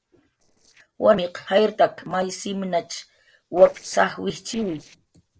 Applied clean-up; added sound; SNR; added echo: neural separator model SepFormer DNS4.